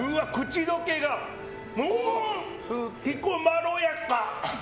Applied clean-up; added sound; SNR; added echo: none; none; none; none.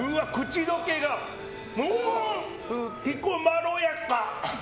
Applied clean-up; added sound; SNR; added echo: none; Breathing; 16 dB; none.